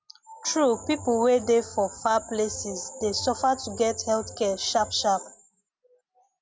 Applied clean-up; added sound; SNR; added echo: none; none; none; none.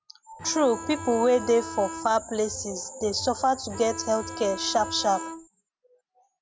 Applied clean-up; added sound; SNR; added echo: none; Bowed string instrument; 11 dB; none.